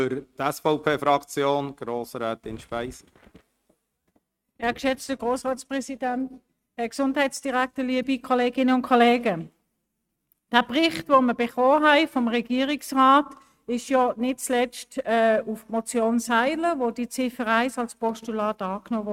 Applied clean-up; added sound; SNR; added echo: neural mask model RNNoise.